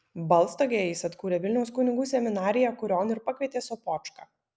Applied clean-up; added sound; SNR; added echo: none; none; none; none.